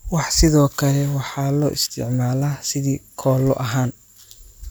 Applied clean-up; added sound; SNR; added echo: none; none; none; none.